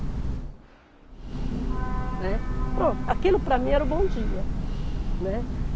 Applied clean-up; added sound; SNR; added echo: none; Train / Breathing; -3 dB; none.